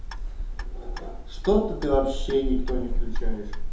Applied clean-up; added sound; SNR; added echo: none; Clock; -1 dB; reverberation time 2.8 s.